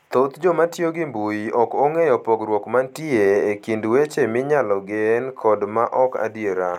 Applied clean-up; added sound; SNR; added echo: none; none; none; none.